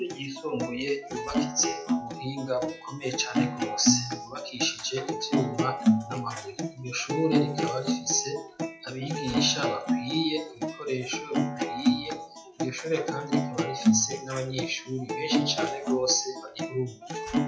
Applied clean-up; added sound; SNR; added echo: classical method WPE with log-MMSE.